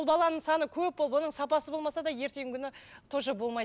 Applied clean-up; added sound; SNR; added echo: none; none; none; none.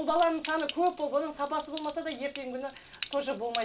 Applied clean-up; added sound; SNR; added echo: none; Stream; 14 dB; reverberation time 0.2 s.